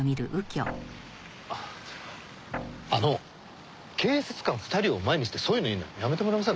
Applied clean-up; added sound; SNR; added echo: none; Guitar; 11 dB; none.